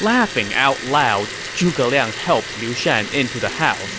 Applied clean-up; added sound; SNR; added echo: none; Liquid; 10 dB; none.